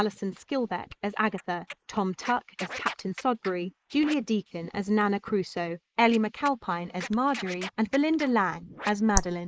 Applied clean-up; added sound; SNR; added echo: neural mask model Resemble Enhance denoiser.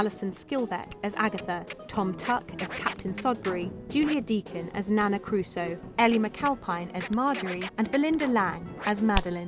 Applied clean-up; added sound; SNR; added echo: none; Hands + Scratching (performance technique); 11 dB; none.